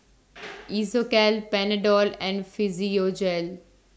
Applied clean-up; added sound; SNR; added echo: none; none; none; none.